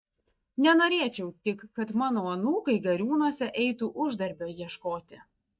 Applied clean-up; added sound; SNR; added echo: neural mask model DeepFilterNet 3.